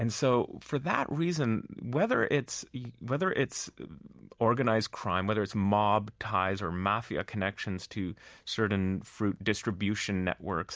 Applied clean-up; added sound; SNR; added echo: none; none; none; none.